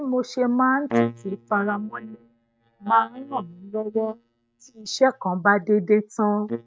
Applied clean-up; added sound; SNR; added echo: neural mask model DeepFilterNet 3.